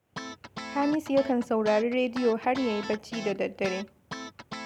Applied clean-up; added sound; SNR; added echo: none; Guitar; 12 dB; none.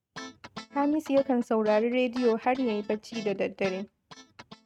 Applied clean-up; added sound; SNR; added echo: neural mask model RNNoise.